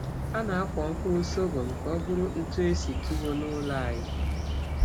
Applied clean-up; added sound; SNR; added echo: none; Bird; 0 dB; none.